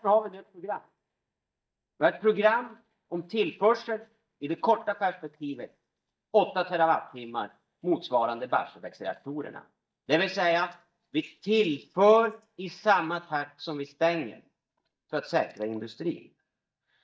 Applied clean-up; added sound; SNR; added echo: neural mask model DeepFilterNet 3.